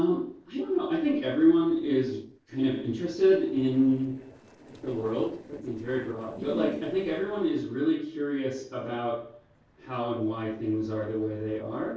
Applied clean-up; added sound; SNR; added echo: neural separator model SepFormer DNS4.